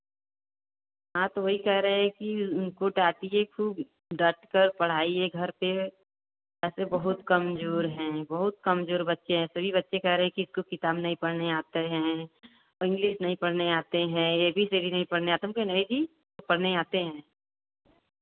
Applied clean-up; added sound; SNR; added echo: none; none; none; none.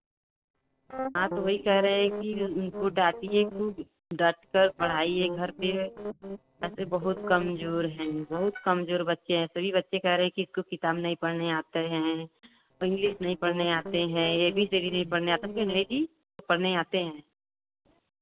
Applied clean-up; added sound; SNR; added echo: neural separator model SepFormer DNS4.